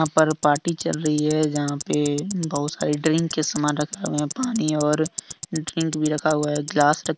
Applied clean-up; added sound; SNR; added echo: none; Tick-tock; 13 dB; none.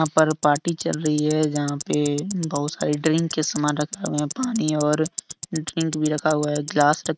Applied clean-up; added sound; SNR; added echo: neural mask model RNNoise.